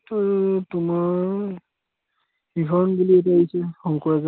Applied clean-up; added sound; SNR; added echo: none; none; none; none.